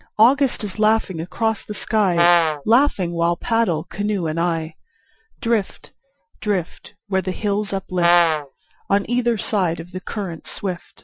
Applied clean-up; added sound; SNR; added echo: classical method Wiener filter.